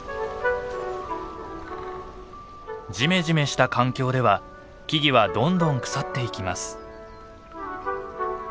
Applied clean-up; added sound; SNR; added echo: none; none; none; none.